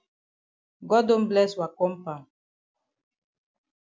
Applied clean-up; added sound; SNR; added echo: none; none; none; none.